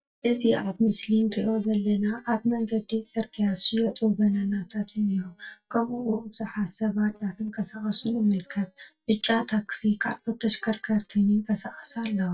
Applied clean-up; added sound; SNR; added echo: neural mask model DeepFilterNet 3.